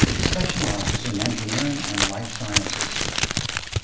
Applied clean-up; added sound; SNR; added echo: none; Crumpling, crinkling; -5 dB; reverberation time 0.8 s.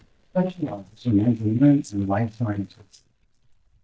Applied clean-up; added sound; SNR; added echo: neural mask model DeepFilterNet 3.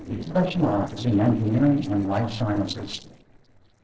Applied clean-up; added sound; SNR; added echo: neural separator model SepFormer DNS4.